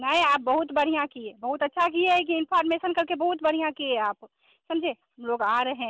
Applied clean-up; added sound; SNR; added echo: none; none; none; none.